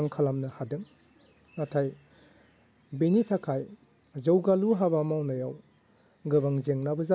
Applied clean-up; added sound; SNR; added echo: none; none; none; none.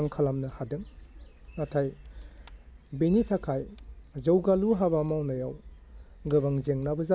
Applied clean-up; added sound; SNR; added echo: none; Fire; 18 dB; none.